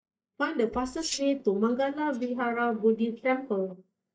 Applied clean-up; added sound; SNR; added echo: neural mask model DeepFilterNet 3.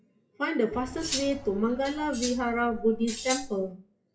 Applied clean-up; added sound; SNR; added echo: classical method WPE with log-MMSE.